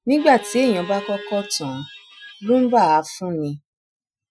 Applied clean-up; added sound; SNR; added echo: classical method Wiener filter.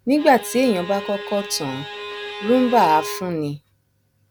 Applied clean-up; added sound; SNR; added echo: none; Bowed string instrument; 12 dB; none.